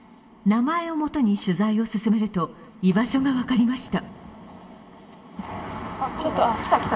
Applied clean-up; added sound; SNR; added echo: none; none; none; reverberation time 1.3 s.